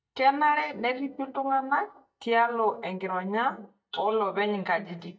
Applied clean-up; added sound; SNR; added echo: neural mask model DeepFilterNet 3.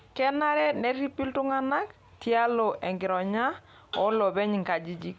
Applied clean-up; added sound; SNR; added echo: none; none; none; none.